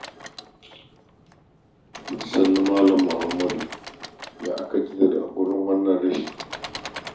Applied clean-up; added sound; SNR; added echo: none; Engine / Mechanisms; 14 dB; reverberation time 0.6 s.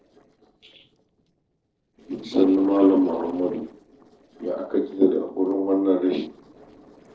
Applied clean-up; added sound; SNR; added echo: neural separator model SepFormer DNS4.